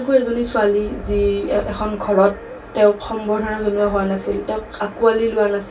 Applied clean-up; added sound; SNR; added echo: none; Dog; 18 dB; reverberation time 0.1 s.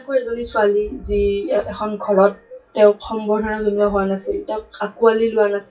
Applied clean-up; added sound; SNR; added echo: classical method WPE with log-MMSE.